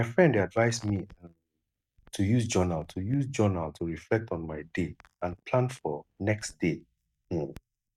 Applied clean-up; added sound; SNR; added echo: neural mask model DeepFilterNet 3.